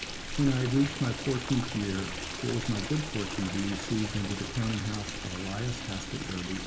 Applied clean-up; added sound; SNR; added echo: none; Stream; 5 dB; reverberation time 0.4 s.